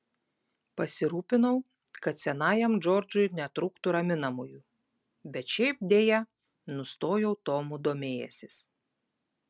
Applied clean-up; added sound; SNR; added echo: none; none; none; none.